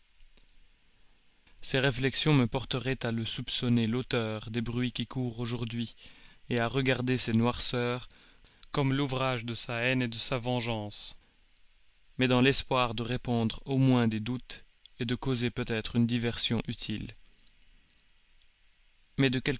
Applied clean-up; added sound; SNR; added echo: none; none; none; none.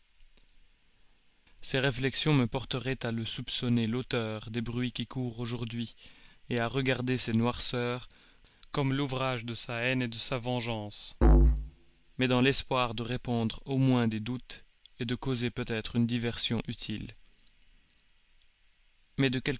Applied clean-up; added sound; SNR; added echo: none; Musical instrument; -4 dB; none.